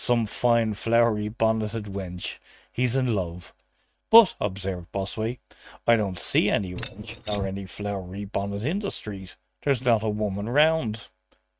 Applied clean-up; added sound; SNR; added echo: neural mask model RNNoise.